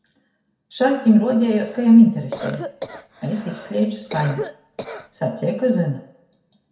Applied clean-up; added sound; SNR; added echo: none; Cough; 14 dB; reverberation time 0.6 s.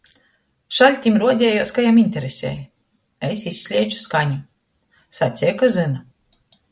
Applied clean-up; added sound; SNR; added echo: none; none; none; none.